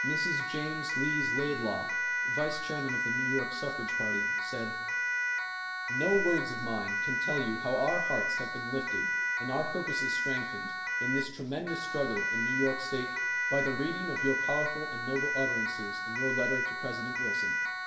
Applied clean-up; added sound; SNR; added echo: none; Siren; -2 dB; reverberation time 0.8 s.